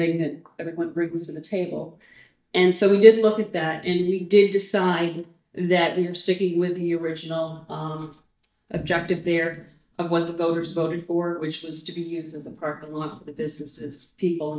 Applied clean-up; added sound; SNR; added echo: neural mask model DeepFilterNet 3.